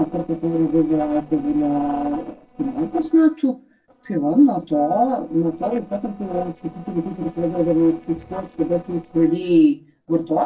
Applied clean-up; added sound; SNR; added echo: neural separator model SepFormer DNS4.